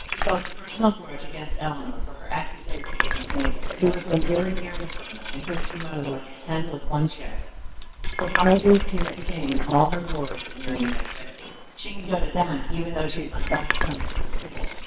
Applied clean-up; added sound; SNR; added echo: neural separator model SepFormer WHAMR!.